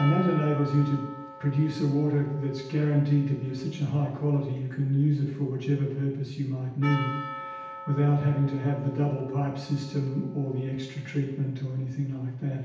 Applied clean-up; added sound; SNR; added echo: none; Percussion; 16 dB; reverberation time 0.9 s.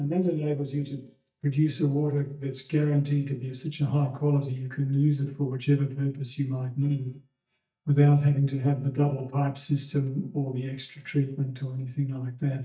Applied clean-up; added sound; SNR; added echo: neural mask model DeepFilterNet 3.